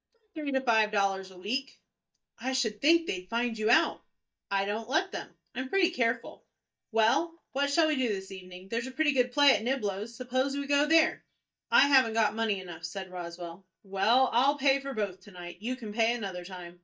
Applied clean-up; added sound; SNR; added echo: neural mask model DeepFilterNet 3.